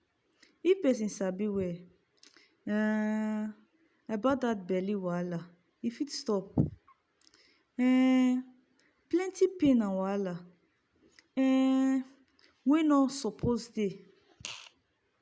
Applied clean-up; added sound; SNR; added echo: none; none; none; none.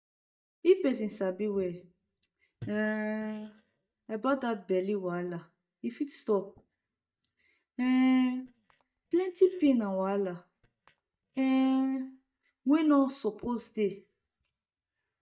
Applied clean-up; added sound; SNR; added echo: neural mask model DeepFilterNet 3.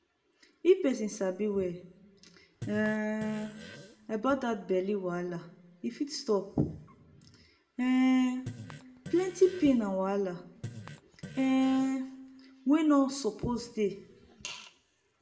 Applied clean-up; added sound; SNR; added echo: none; Fart; 16 dB; reverberation time 0.6 s.